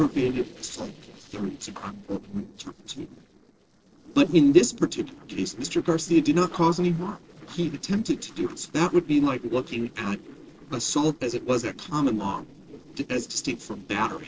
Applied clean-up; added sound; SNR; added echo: neural separator model SepFormer DNS4.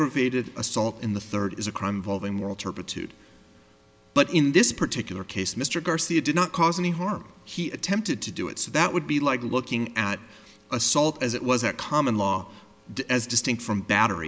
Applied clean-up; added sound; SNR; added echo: none; none; none; none.